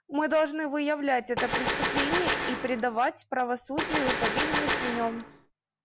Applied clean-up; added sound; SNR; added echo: none; Gunshot, gunfire; 0 dB; none.